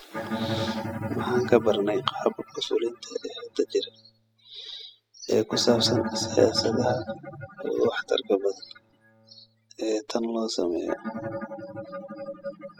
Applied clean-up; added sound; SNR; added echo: classical method spectral subtraction.